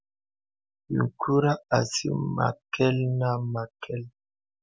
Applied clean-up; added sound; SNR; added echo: none; none; none; none.